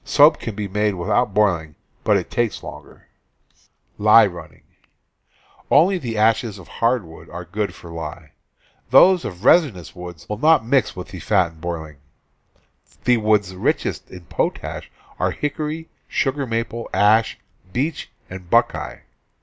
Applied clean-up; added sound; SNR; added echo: none; none; none; none.